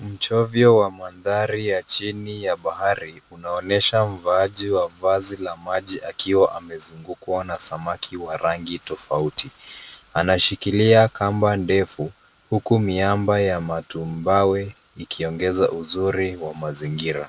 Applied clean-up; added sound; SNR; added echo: none; none; none; none.